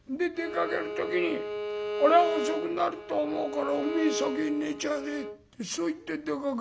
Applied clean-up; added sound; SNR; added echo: none; Bowed string instrument; 6 dB; none.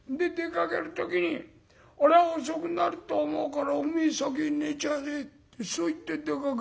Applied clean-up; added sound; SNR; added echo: none; none; none; none.